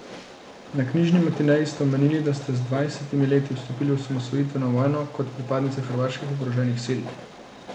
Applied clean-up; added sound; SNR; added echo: none; Train; 16 dB; none.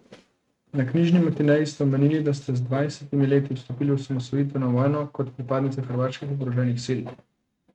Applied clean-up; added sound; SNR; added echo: neural mask model RNNoise.